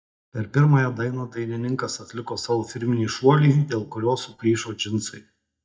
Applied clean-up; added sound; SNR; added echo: neural mask model DeepFilterNet 3.